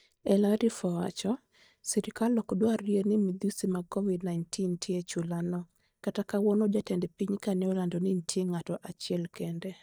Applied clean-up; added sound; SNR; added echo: neural mask model DeepFilterNet 3.